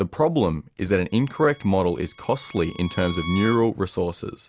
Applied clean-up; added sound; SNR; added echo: none; Bowed string instrument; 17 dB; none.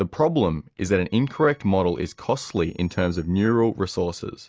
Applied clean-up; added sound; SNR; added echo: neural mask model DeepFilterNet 3.